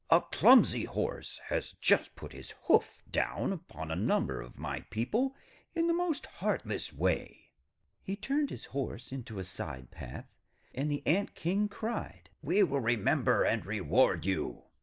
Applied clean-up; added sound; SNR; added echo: none; none; none; none.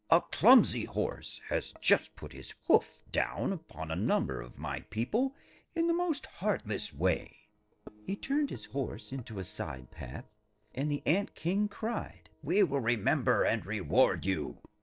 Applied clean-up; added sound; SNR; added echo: neural separator model SepFormer DNS4.